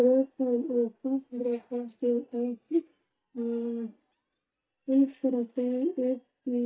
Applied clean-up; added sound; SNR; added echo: neural mask model DeepFilterNet 3.